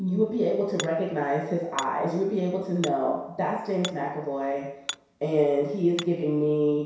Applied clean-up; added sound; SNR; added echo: none; Hammer; 17 dB; reverberation time 0.7 s.